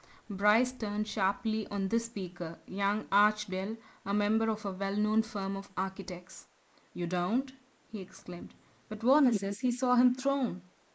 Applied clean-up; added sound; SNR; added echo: neural mask model Resemble Enhance denoiser.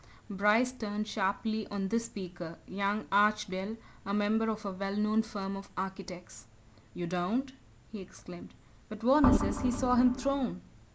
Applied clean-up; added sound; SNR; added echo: none; Organ; -1 dB; none.